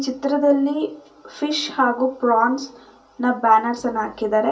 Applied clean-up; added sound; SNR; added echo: none; none; none; reverberation time 0.3 s.